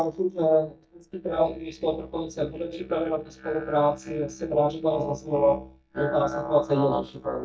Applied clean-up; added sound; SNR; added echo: neural mask model DeepFilterNet 3.